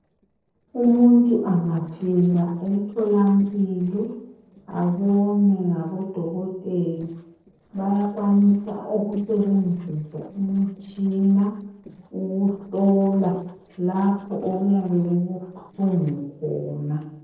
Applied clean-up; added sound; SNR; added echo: neural separator model SepFormer DNS4.